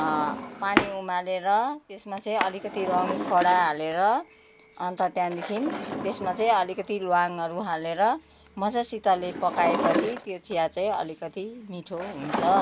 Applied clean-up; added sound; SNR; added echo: none; Drawer open or close; 7 dB; none.